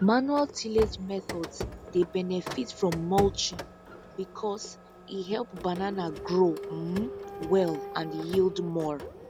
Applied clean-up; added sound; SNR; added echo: none; Printer; 10 dB; none.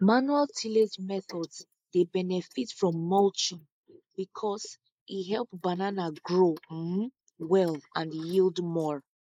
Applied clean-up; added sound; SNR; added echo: neural mask model Resemble Enhance denoiser.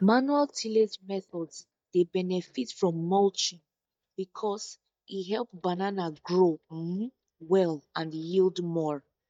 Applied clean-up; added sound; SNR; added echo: neural mask model DeepFilterNet 3.